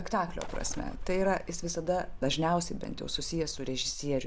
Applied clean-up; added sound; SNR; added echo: none; Bird; 11 dB; none.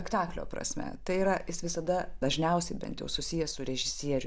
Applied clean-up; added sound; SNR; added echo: none; none; none; none.